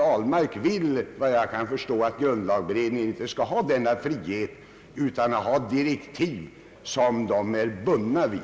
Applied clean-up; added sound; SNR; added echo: none; none; none; none.